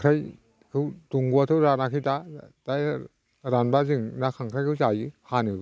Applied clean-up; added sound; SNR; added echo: none; none; none; none.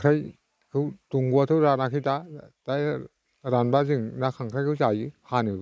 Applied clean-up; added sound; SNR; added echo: neural mask model Resemble Enhance denoiser.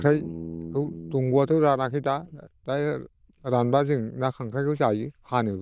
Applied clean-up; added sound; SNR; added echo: neural diffusion model UNIVERSE++.